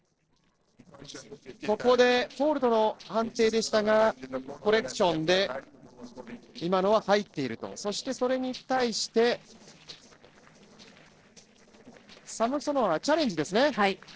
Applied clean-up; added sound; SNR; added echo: neural separator model SepFormer DNS4.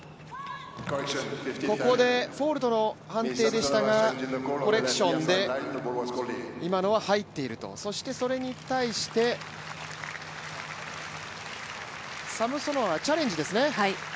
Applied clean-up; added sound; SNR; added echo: none; none; none; none.